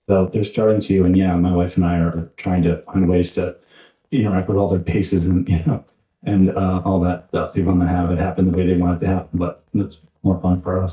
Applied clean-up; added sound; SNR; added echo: neural mask model DeepFilterNet 3.